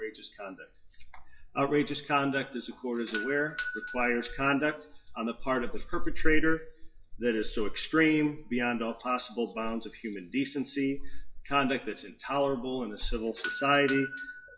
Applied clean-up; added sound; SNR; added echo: classical method WPE with log-MMSE.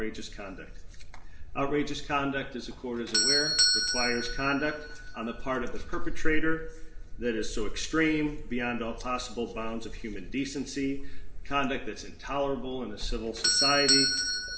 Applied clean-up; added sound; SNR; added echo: none; Doorbell; 4 dB; reverberation time 0.9 s.